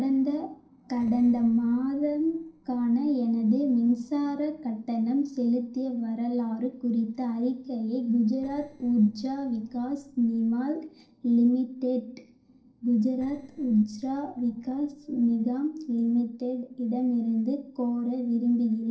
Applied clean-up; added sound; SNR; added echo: neural separator model SepFormer DNS4.